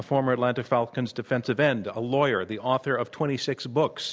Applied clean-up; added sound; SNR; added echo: none; none; none; none.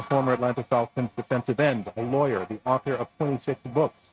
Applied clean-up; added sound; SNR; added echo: neural mask model RNNoise.